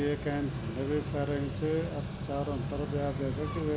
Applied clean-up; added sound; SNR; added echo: none; Mechanical fan; 3 dB; none.